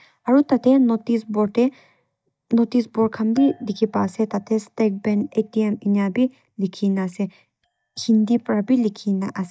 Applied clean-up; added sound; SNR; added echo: neural mask model DeepFilterNet 3.